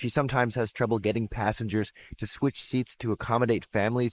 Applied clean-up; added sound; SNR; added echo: neural mask model Resemble Enhance denoiser.